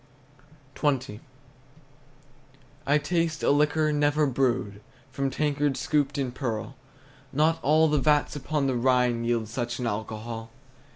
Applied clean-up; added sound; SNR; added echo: none; none; none; none.